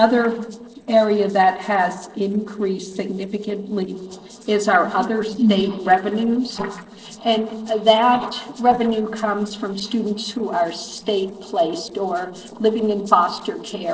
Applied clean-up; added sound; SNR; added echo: neural separator model SepFormer DNS4.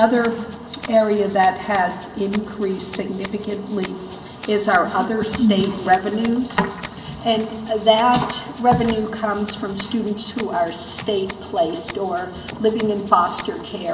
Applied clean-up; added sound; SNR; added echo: none; Rattle (instrument); 14 dB; reverberation time 1.9 s.